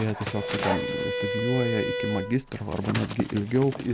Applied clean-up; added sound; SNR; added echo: none; Bowed string instrument + Dog; 3 dB; none.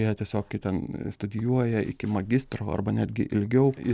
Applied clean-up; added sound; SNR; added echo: none; none; none; none.